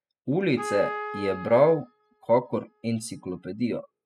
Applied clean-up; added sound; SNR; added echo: classical method spectral subtraction.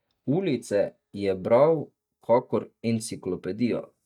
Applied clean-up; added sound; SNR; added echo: neural mask model DeepFilterNet 3.